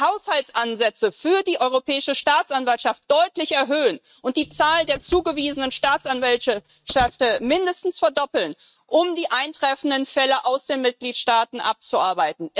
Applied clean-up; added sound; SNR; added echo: neural mask model RNNoise.